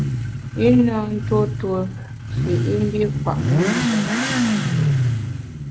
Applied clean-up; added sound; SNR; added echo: none; Motorcycle / Accelerating, revving, vroom; -2 dB; none.